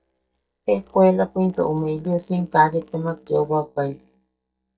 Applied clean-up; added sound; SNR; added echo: neural mask model DeepFilterNet 3.